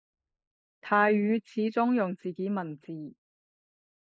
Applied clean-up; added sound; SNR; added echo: neural mask model Resemble Enhance denoiser.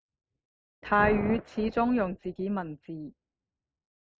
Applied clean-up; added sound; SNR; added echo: neural mask model RNNoise.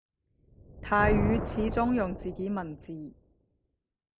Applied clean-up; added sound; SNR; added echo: none; Thunder; 4 dB; none.